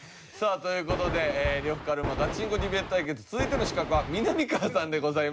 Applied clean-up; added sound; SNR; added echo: none; Thunder; 4 dB; none.